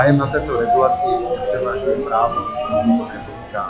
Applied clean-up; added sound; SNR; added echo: classical method log-MMSE.